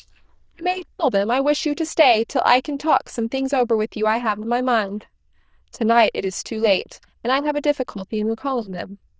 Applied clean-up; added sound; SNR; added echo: neural diffusion model UNIVERSE++.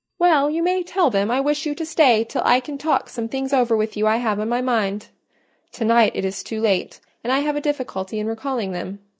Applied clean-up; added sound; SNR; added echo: neural mask model DeepFilterNet 3.